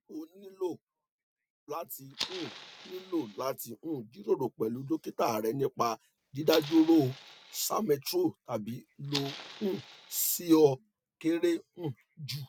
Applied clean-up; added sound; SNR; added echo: none; Fire; 13 dB; none.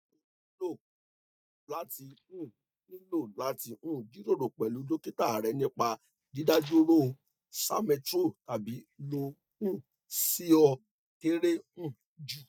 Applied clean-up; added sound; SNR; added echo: neural mask model DeepFilterNet 3.